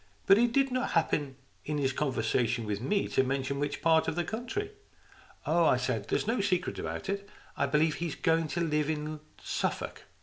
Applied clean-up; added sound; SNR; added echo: none; none; none; none.